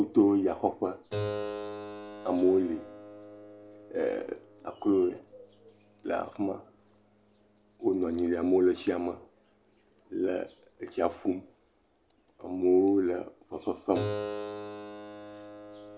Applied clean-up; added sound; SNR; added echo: none; Keyboard (musical); 12 dB; none.